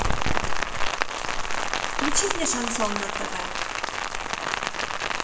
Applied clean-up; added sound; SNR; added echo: none; Rain; -3 dB; reverberation time 0.7 s.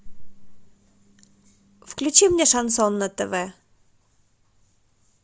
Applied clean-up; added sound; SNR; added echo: none; none; none; none.